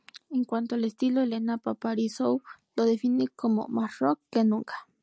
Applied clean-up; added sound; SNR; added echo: none; none; none; none.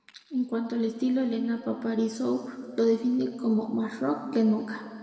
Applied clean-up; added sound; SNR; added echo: none; none; none; reverberation time 2.1 s.